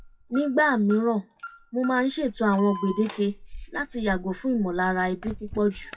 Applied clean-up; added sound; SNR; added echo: classical method WPE with log-MMSE.